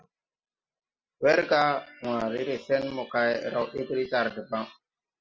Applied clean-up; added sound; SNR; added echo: none; none; none; none.